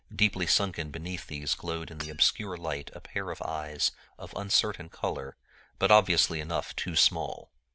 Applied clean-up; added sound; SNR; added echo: none; Shatter / Hammer; 17 dB; none.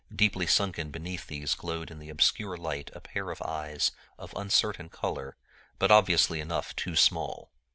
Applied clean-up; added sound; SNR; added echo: none; none; none; none.